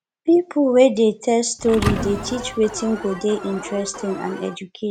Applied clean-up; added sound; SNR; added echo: none; Thump, thud + Alarm; 9 dB; none.